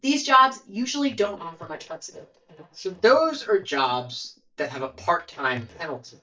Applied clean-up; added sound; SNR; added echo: neural mask model DeepFilterNet 3.